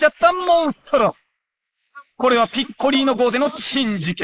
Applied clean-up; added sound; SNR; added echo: neural mask model Resemble Enhance denoiser.